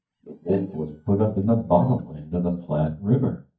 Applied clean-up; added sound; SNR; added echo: neural mask model DeepFilterNet 3.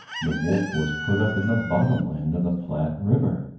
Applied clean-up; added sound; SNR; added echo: none; Chicken, rooster; 12 dB; reverberation time 0.9 s.